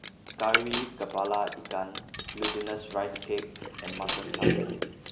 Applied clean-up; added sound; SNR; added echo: none; Cutlery, silverware + Drip; -2 dB; none.